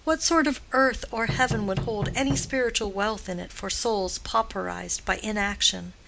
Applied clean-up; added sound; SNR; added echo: none; Knock; 5 dB; none.